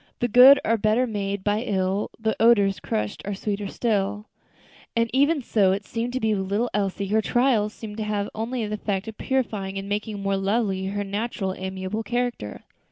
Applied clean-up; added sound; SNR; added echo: none; none; none; none.